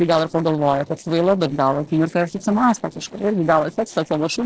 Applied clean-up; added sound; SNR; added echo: neural separator model SepFormer DNS4.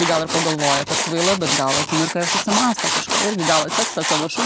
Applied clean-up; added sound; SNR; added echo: none; Tools; 0 dB; none.